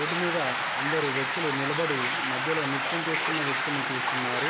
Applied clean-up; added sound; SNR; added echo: none; Stream; -4 dB; none.